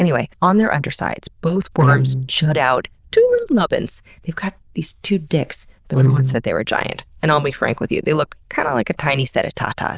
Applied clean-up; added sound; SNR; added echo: neural diffusion model UNIVERSE++.